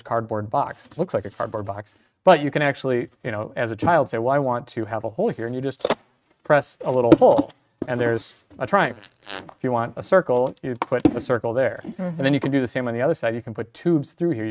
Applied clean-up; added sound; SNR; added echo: neural mask model RNNoise.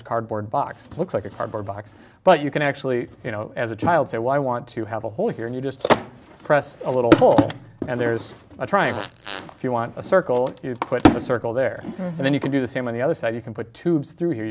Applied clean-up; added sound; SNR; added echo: none; Fart; 13 dB; none.